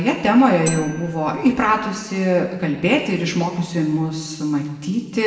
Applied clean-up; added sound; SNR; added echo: none; Marimba, xylophone; 11 dB; reverberation time 1.1 s.